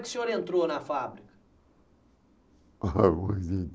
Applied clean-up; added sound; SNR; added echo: none; none; none; none.